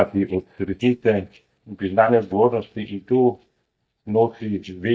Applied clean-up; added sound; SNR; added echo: neural mask model DeepFilterNet 3.